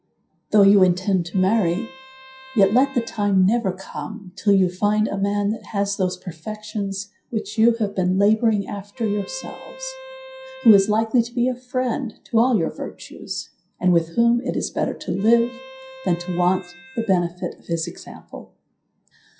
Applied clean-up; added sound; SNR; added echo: classical method WPE with log-MMSE.